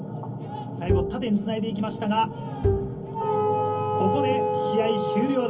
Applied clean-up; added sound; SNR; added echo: none; Bowed string instrument; 5 dB; reverberation time 0.3 s.